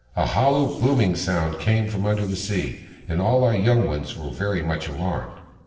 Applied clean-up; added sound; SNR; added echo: neural separator model SepFormer DNS4.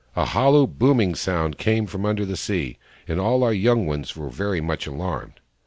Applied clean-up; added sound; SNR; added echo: none; none; none; none.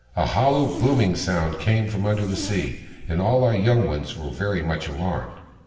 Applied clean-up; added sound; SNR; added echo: none; Zipper (clothing); 14 dB; reverberation time 1.2 s.